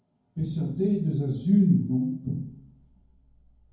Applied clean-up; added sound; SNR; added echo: none; none; none; reverberation time 0.9 s.